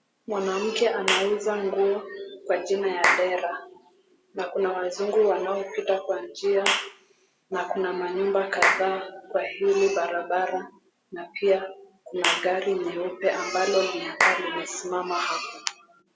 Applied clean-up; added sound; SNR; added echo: none; Clapping / Chirp, tweet; 6 dB; none.